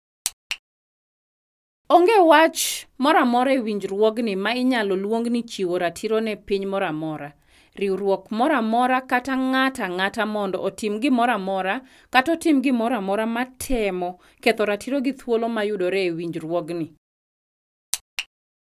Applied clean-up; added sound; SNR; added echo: none; none; none; none.